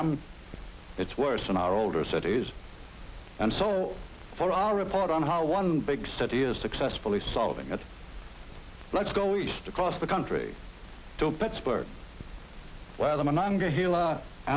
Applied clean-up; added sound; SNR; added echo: none; none; none; none.